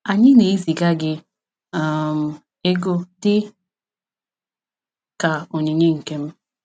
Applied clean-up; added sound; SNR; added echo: none; none; none; none.